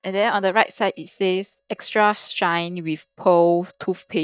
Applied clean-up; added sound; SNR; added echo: neural mask model DeepFilterNet 3.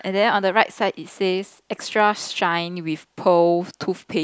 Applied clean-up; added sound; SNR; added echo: none; none; none; none.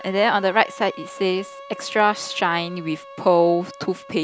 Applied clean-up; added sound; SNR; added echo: none; Bowed string instrument; 18 dB; none.